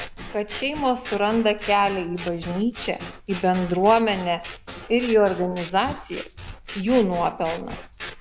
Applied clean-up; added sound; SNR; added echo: none; Scissors; 13 dB; none.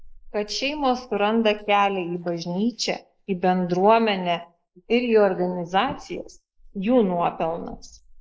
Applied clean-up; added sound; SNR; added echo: neural mask model Resemble Enhance denoiser.